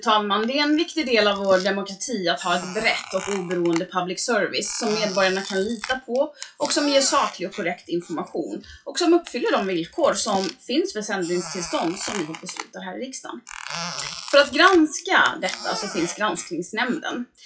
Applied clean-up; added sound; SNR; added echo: classical method WPE with log-MMSE.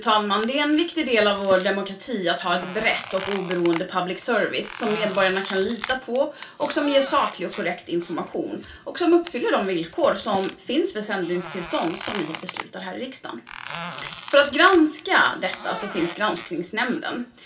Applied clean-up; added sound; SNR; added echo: none; Squeak; 13 dB; reverberation time 0.3 s.